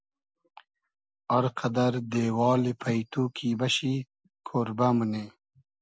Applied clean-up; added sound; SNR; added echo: none; none; none; none.